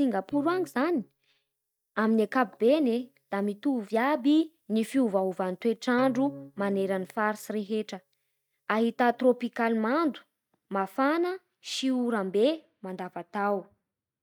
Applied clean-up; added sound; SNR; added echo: neural mask model DeepFilterNet 3.